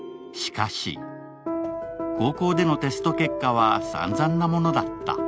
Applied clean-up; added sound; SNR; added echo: none; none; none; none.